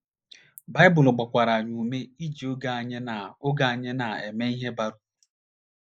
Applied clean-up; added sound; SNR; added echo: neural mask model Resemble Enhance denoiser.